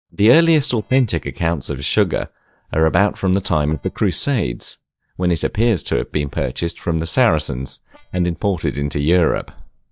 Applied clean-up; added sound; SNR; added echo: neural mask model DeepFilterNet 3.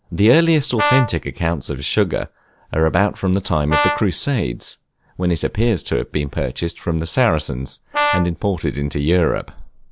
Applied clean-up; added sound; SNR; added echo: none; Brass instrument; 4 dB; none.